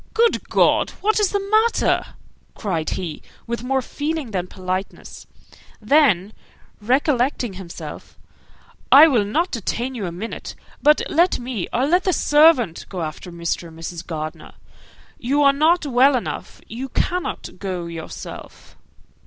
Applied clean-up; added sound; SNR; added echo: none; none; none; none.